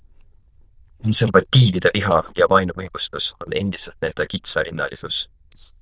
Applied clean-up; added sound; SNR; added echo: neural diffusion model UNIVERSE++.